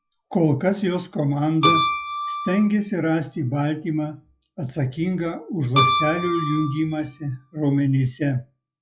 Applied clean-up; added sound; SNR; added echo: classical method log-MMSE.